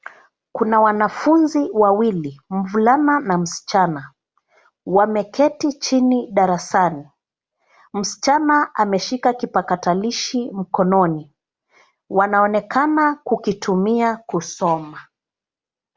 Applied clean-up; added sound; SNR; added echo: none; none; none; none.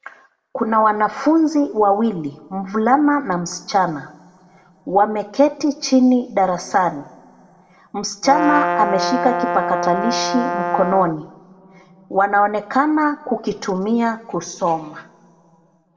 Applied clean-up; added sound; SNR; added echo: none; Brass instrument; 2 dB; reverberation time 1.2 s.